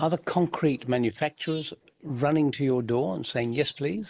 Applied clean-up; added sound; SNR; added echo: neural mask model Resemble Enhance denoiser.